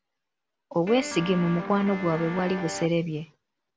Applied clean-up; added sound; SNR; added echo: none; Guitar; 9 dB; none.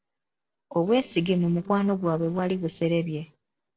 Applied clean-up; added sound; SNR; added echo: neural separator model SepFormer DNS4.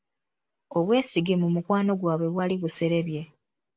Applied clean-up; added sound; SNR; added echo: neural mask model Resemble Enhance denoiser.